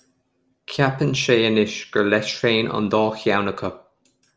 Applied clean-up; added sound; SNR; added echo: none; none; none; none.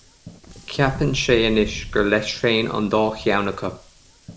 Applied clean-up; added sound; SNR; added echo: none; Wind; 15 dB; none.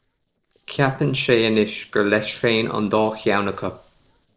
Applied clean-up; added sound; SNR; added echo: neural separator model SepFormer DNS4.